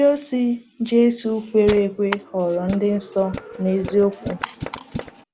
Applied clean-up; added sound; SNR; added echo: none; Tools; 13 dB; none.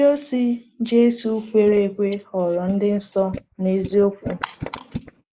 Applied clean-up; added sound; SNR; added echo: neural mask model Resemble Enhance denoiser.